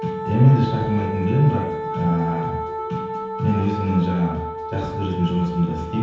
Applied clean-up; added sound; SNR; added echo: none; Wind instrument, woodwind instrument; 7 dB; reverberation time 0.9 s.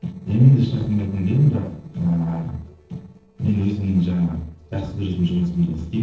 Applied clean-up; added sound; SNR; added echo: neural separator model SepFormer DNS4.